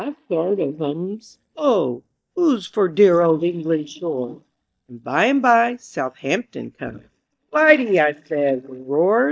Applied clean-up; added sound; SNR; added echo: neural mask model DeepFilterNet 3.